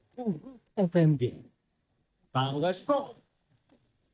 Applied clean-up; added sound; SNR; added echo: neural mask model DeepFilterNet 3.